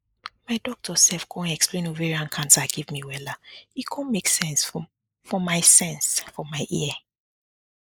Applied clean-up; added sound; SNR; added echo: neural mask model Resemble Enhance denoiser.